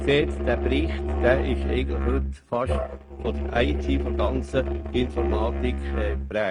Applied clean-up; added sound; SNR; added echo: neural mask model RNNoise.